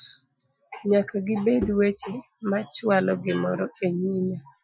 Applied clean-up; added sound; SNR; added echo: classical method Wiener filter.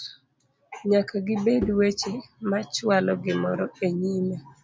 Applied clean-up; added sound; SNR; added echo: none; Bowed string instrument; 14 dB; none.